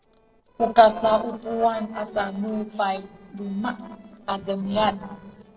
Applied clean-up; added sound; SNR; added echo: neural separator model SepFormer DNS4.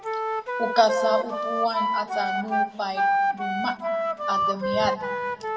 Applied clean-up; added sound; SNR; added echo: none; Wind instrument, woodwind instrument; -2 dB; reverberation time 1.5 s.